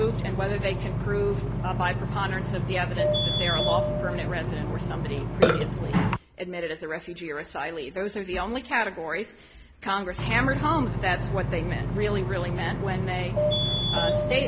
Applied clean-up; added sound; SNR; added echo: none; Burping, eructation; -2 dB; none.